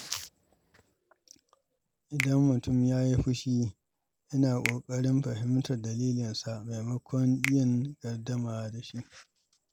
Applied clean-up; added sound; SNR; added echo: none; Finger snapping; 13 dB; none.